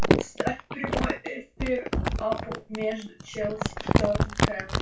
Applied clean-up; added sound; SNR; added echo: classical method WPE with log-MMSE.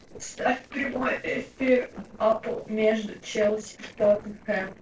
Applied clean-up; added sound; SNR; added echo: neural separator model SepFormer DNS4.